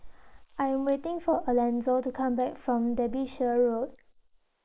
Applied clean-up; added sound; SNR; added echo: neural mask model Resemble Enhance denoiser.